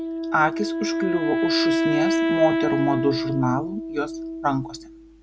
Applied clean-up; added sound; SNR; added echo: none; Wind instrument, woodwind instrument; -1 dB; none.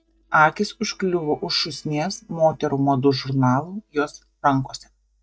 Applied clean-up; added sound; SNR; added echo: neural mask model DeepFilterNet 3.